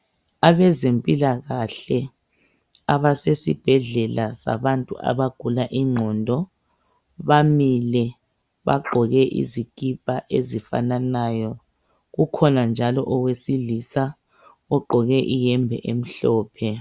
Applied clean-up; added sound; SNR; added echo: none; none; none; none.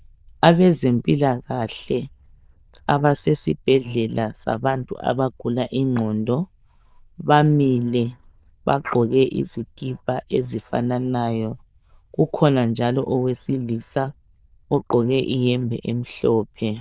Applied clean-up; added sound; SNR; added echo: neural diffusion model UNIVERSE++.